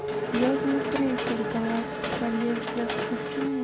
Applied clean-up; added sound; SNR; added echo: none; Race car, auto racing / Accelerating, revving, vroom + Mechanisms; 1 dB; none.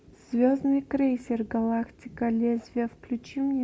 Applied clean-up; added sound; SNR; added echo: none; none; none; none.